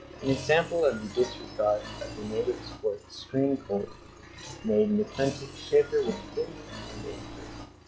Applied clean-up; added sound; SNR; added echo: classical method log-MMSE.